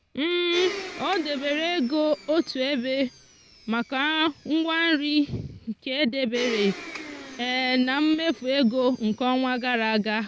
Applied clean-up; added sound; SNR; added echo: none; Domestic sounds, home sounds; 16 dB; none.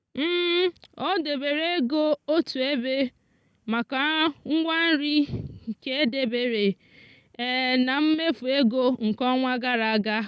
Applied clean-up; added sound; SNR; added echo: none; none; none; none.